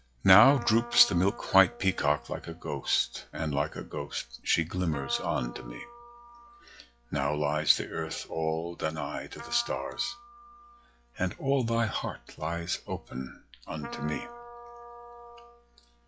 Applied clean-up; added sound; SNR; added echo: classical method log-MMSE.